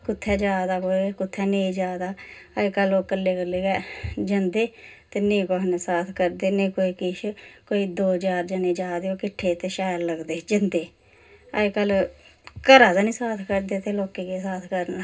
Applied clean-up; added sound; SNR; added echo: none; none; none; reverberation time 0.2 s.